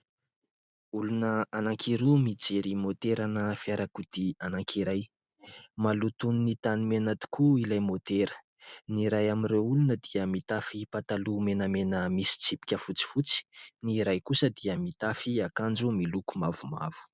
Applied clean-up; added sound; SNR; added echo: none; none; none; none.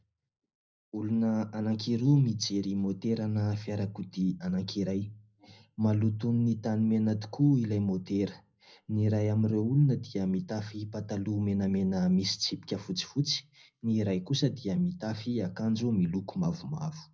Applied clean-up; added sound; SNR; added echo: none; none; none; reverberation time 0.4 s.